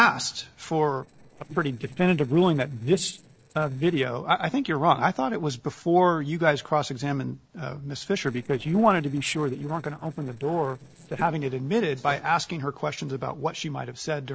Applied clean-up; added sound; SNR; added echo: neural separator model SepFormer DNS4.